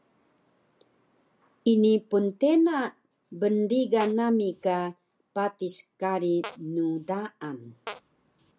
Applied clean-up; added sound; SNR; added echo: none; Fart; 18 dB; none.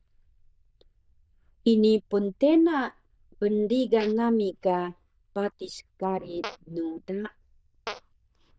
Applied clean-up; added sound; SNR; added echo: neural diffusion model UNIVERSE++.